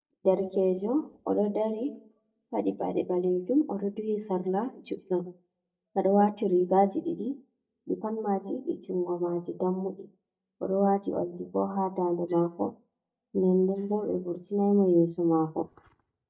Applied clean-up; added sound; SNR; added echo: neural mask model DeepFilterNet 3.